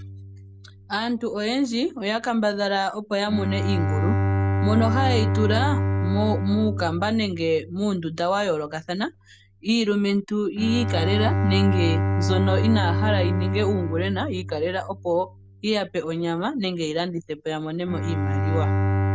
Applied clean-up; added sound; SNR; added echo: none; Bowed string instrument; 1 dB; none.